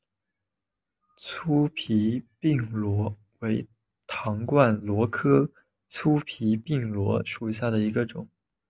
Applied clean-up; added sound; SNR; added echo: none; none; none; none.